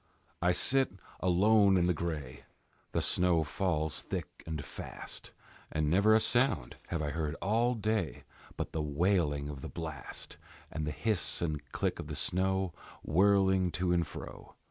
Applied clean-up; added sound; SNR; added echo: neural mask model Resemble Enhance denoiser.